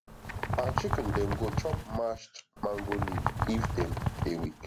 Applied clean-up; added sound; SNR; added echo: none; Bird; -2 dB; none.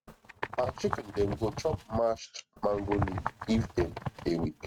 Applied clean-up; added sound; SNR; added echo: neural mask model RNNoise.